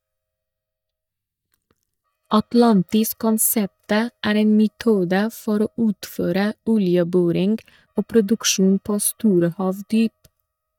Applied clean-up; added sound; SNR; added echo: neural mask model DeepFilterNet 3.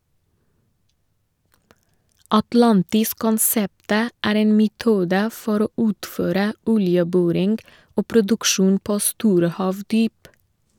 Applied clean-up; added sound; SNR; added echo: none; none; none; none.